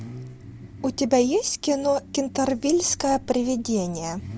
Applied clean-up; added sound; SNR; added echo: none; Idling / Accelerating, revving, vroom / Car; 17 dB; none.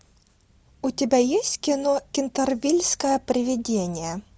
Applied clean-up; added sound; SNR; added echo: none; none; none; none.